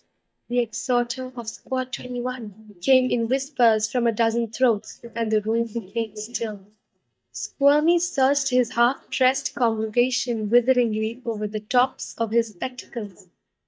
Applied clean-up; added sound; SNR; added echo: neural mask model DeepFilterNet 3.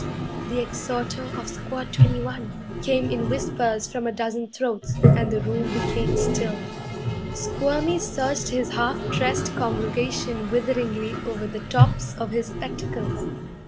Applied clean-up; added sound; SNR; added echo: none; Toilet flush; -2 dB; none.